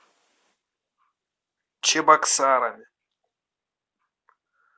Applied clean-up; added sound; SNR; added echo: none; none; none; none.